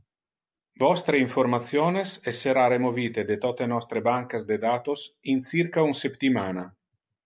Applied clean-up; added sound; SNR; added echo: none; none; none; none.